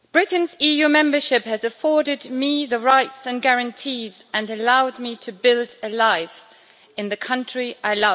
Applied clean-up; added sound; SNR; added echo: none; none; none; none.